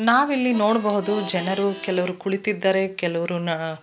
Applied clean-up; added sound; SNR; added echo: none; Harmonica; 16 dB; none.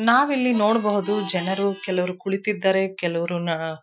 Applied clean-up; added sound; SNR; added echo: classical method Wiener filter.